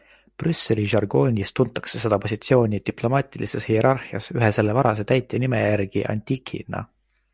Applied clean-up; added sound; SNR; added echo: none; none; none; none.